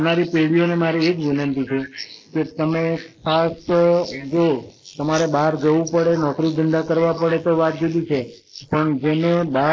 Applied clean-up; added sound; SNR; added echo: neural mask model Resemble Enhance denoiser.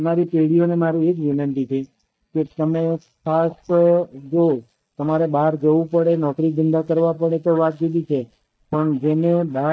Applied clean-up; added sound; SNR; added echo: neural mask model DeepFilterNet 3.